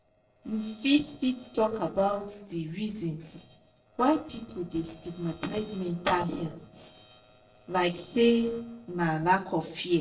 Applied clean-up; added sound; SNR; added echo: neural separator model SepFormer DNS4.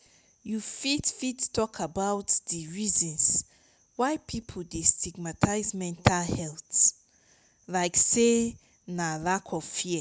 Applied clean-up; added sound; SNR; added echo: none; none; none; none.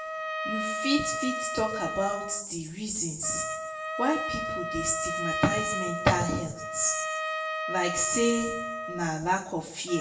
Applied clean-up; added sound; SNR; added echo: none; Trumpet; 3 dB; reverberation time 0.6 s.